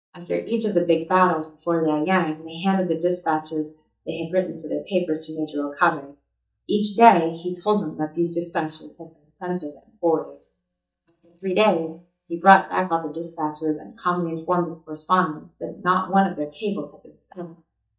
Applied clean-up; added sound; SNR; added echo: neural mask model DeepFilterNet 3.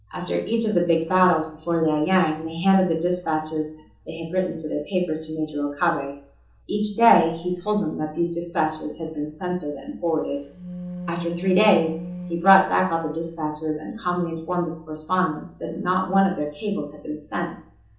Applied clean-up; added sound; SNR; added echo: none; Wind instrument, woodwind instrument; 11 dB; reverberation time 1.2 s.